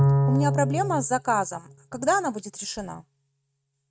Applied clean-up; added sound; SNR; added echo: neural mask model RNNoise.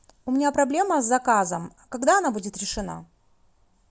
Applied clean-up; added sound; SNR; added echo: none; none; none; none.